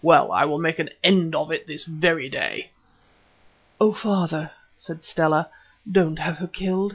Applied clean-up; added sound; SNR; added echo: none; none; none; none.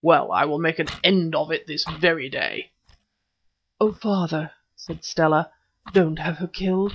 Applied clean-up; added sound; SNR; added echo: neural mask model DeepFilterNet 3.